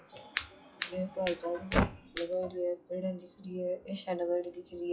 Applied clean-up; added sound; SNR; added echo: classical method WPE with log-MMSE.